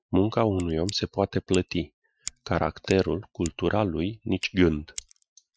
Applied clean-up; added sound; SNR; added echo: classical method Wiener filter.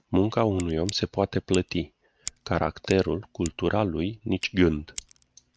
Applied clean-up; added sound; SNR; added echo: none; Scissors; 19 dB; none.